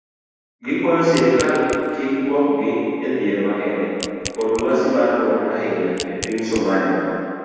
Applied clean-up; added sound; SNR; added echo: none; Crack / Crushing; 15 dB; reverberation time 2.1 s.